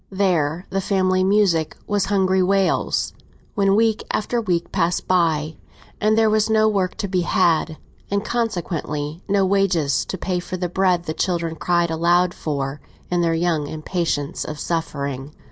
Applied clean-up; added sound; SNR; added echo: none; none; none; none.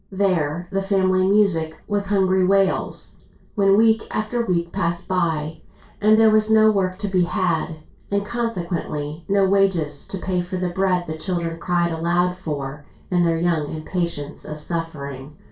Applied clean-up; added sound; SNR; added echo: none; none; none; reverberation time 0.2 s.